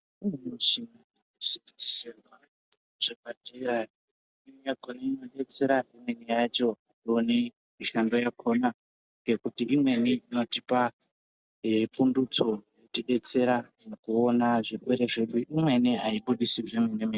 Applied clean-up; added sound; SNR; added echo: none; none; none; none.